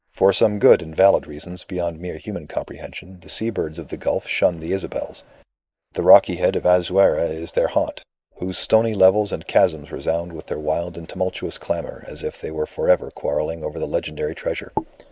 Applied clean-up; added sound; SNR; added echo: neural mask model Resemble Enhance denoiser.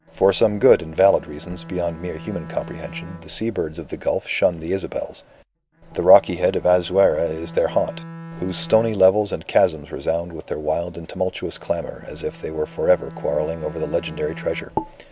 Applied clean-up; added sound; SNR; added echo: none; Bowed string instrument; 18 dB; none.